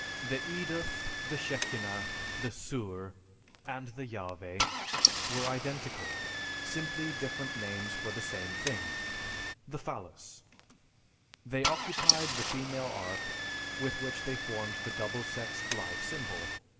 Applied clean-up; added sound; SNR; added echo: none; Engine starting / Car; -4 dB; reverberation time 0.6 s.